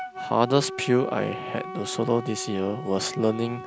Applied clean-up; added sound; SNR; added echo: none; Wind instrument, woodwind instrument; 10 dB; none.